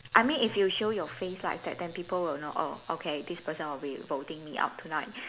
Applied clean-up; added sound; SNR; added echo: none; none; none; none.